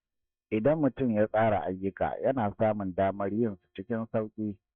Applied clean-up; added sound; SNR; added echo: neural mask model DeepFilterNet 3.